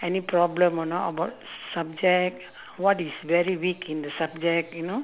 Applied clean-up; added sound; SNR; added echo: none; none; none; none.